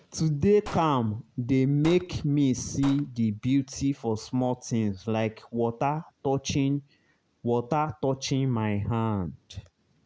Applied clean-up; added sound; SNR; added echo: none; Gunshot, gunfire; 18 dB; none.